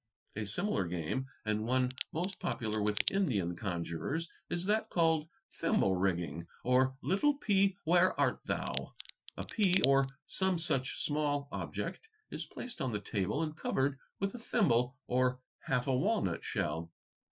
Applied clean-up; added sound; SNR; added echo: classical method Wiener filter.